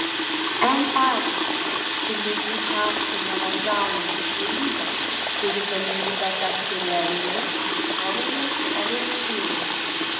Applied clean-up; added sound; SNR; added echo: none; Water tap, faucet; -4 dB; reverberation time 1.7 s.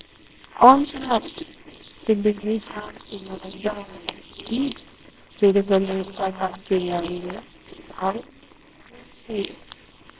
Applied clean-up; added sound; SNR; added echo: neural separator model SepFormer WHAMR!.